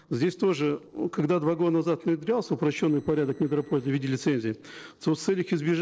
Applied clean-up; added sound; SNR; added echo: neural separator model SepFormer DNS4.